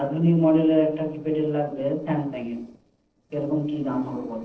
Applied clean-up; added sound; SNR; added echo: neural separator model SepFormer DNS4.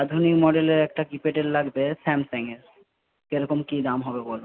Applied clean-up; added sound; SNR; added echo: none; none; none; none.